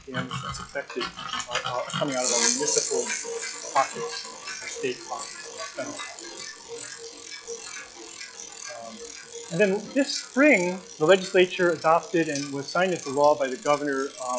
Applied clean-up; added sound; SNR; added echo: classical method log-MMSE.